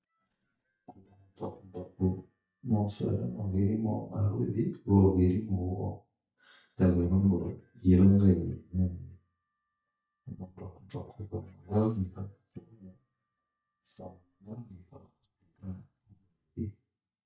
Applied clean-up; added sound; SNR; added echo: neural mask model DeepFilterNet 3.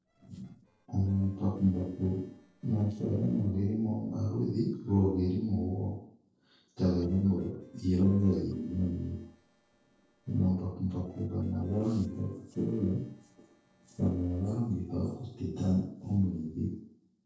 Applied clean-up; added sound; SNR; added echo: neural separator model SepFormer DNS4.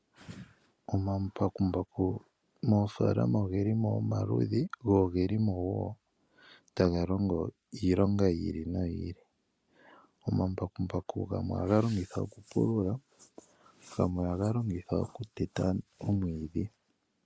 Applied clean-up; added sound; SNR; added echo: none; none; none; none.